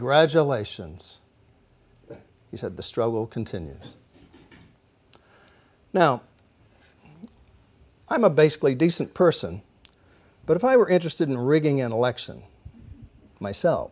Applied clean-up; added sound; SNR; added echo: none; none; none; none.